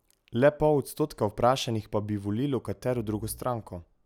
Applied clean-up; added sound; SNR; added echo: none; none; none; none.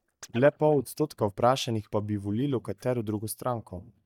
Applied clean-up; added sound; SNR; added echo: neural mask model DeepFilterNet 3.